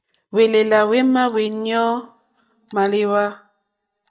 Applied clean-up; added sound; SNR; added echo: neural mask model DeepFilterNet 3.